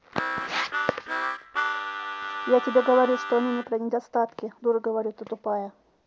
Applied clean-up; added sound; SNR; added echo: none; Harmonica; 5 dB; none.